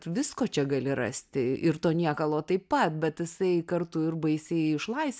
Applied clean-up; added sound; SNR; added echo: none; none; none; none.